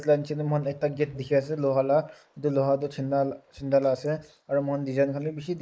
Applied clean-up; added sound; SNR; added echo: neural mask model Resemble Enhance denoiser.